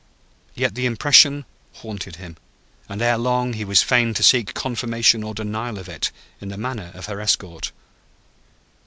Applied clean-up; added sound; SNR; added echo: none; none; none; none.